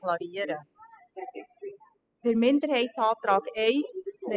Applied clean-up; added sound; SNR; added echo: classical method spectral subtraction.